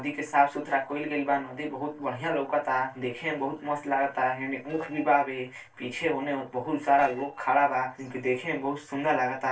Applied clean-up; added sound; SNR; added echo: neural separator model SepFormer DNS4.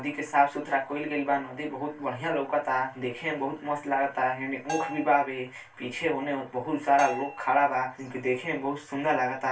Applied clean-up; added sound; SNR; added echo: none; Bell; 12 dB; reverberation time 0.2 s.